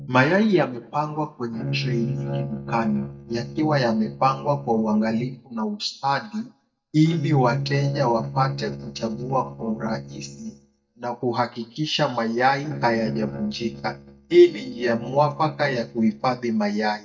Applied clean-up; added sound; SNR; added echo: neural mask model DeepFilterNet 3.